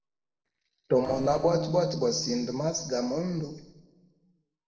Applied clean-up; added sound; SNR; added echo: neural separator model SepFormer DNS4.